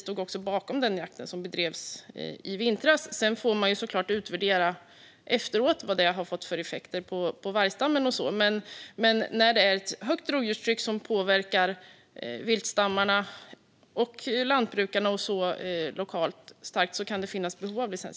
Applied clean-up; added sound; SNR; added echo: none; none; none; none.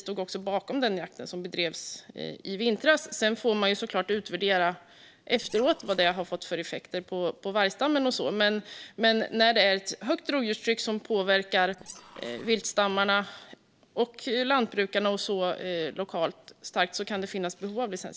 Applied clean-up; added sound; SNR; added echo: neural separator model SepFormer DNS4.